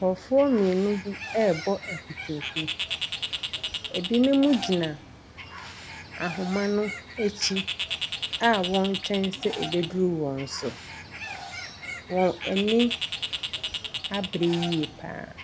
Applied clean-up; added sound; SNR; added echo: none; Bird; 7 dB; none.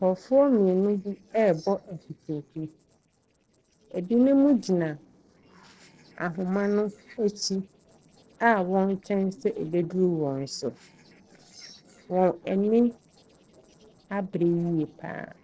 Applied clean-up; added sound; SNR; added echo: neural separator model SepFormer DNS4.